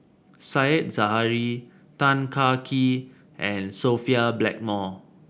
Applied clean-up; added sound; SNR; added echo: none; none; none; none.